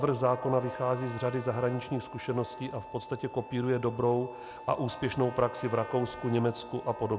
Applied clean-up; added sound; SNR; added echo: none; Wind instrument, woodwind instrument + Trumpet; 15 dB; none.